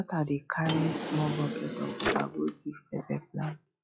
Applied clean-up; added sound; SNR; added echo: classical method log-MMSE.